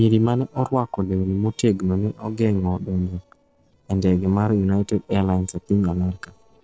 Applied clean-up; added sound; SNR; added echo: neural separator model SepFormer DNS4.